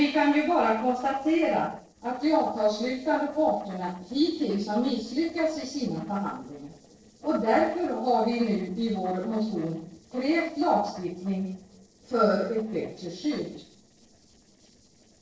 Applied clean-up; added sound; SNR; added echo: neural separator model SepFormer DNS4.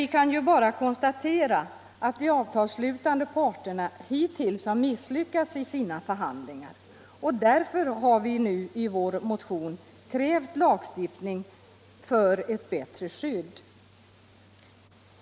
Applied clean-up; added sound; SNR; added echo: none; none; none; none.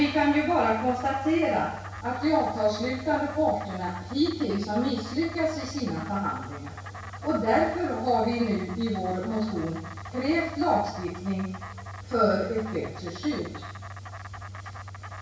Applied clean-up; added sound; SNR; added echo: none; Insect; 17 dB; reverberation time 0.6 s.